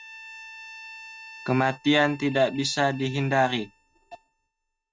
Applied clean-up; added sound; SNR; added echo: neural mask model RNNoise.